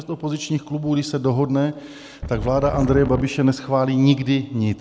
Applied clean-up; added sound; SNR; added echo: none; Wind; 7 dB; none.